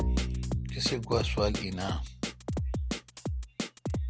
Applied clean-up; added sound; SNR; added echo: none; Drum kit + Bowed string instrument; -4 dB; none.